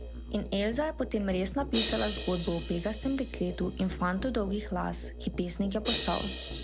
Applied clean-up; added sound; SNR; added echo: none; Musical instrument + Crash cymbal; 6 dB; none.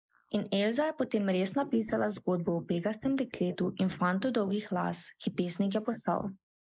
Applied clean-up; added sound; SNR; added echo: neural mask model Resemble Enhance denoiser.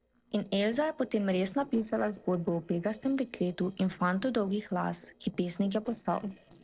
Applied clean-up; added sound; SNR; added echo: neural separator model SepFormer DNS4.